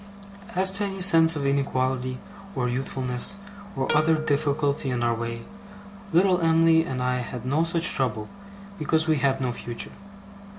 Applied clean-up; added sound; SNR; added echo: none; Plucked string instrument; 11 dB; none.